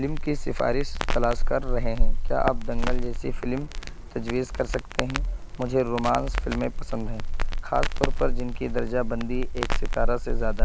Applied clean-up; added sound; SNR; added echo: none; Crackle; -5 dB; none.